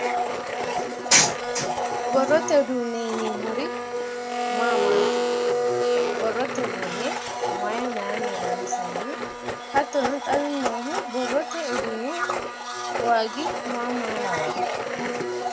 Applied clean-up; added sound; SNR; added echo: none; Domestic sounds, home sounds; -1 dB; none.